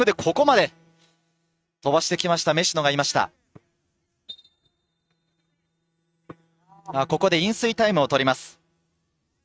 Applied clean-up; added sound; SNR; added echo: neural mask model RNNoise.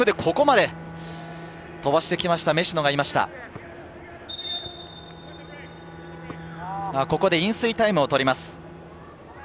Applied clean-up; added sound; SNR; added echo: none; Bowed string instrument; 18 dB; none.